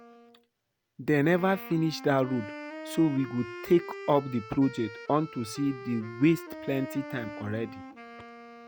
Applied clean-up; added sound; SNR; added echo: none; Wind instrument, woodwind instrument; 14 dB; none.